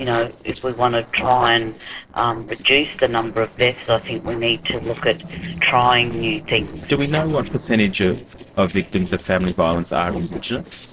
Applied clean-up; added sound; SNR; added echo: neural separator model SepFormer DNS4.